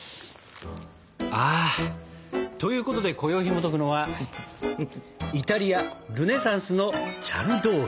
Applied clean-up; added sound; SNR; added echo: none; none; none; none.